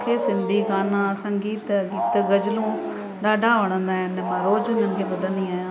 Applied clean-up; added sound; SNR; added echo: none; Wild animals; 6 dB; none.